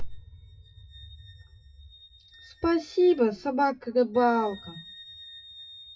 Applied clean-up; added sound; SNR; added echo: classical method WPE with log-MMSE.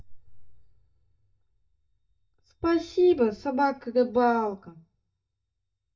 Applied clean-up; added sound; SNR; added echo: neural mask model DeepFilterNet 3.